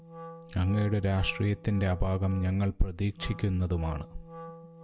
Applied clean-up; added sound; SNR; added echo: none; Wind instrument, woodwind instrument; 17 dB; none.